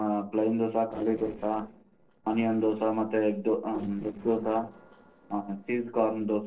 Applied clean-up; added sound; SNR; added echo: neural separator model SepFormer DNS4.